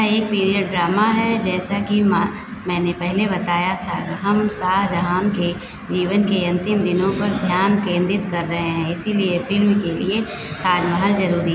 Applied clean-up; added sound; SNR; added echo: none; none; none; none.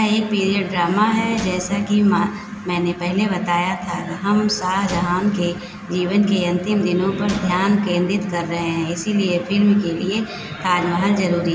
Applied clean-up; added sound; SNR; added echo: none; Gunshot, gunfire; 18 dB; reverberation time 2.3 s.